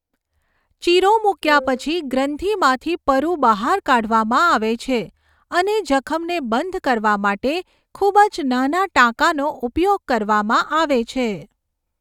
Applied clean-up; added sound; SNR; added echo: neural mask model RNNoise.